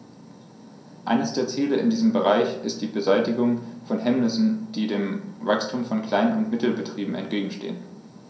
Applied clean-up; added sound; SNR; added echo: none; none; none; reverberation time 0.6 s.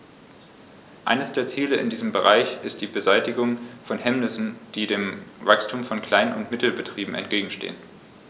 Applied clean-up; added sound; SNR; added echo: none; none; none; none.